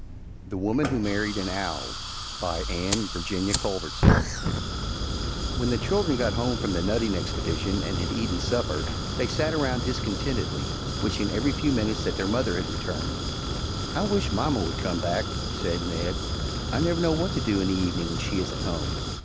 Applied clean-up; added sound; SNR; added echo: none; Fire; 0 dB; none.